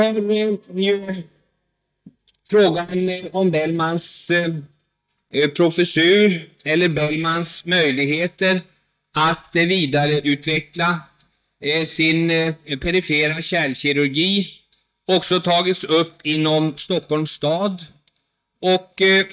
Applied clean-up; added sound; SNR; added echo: neural mask model DeepFilterNet 3.